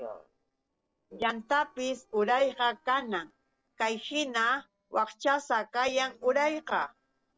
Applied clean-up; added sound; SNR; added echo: neural separator model SepFormer DNS4.